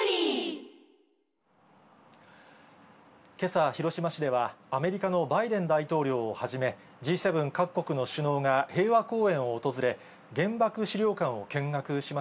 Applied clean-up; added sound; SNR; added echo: none; none; none; none.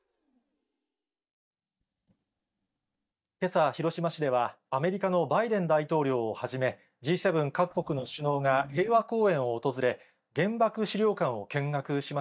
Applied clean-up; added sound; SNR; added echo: neural mask model DeepFilterNet 3.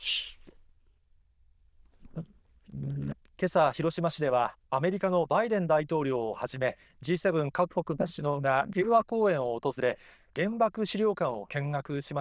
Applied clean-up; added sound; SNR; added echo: neural diffusion model UNIVERSE++.